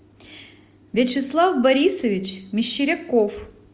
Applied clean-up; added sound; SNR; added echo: none; none; none; none.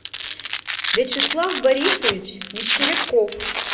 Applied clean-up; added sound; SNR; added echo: none; Domestic sounds, home sounds; 1 dB; reverberation time 0.9 s.